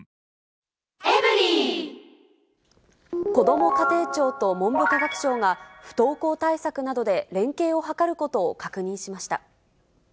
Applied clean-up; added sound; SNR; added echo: none; none; none; none.